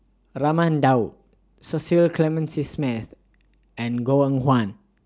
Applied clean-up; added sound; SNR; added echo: none; none; none; none.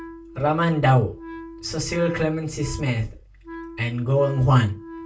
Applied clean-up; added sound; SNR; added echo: none; Wind instrument, woodwind instrument; 16 dB; reverberation time 0.2 s.